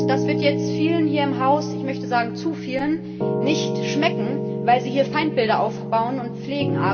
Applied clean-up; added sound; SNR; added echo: none; Piano; 2 dB; reverberation time 1.5 s.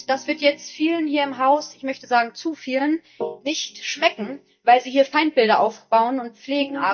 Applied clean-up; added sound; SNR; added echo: neural mask model DeepFilterNet 3.